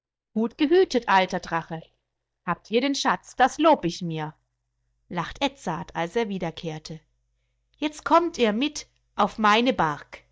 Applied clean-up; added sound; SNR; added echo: neural mask model DeepFilterNet 3.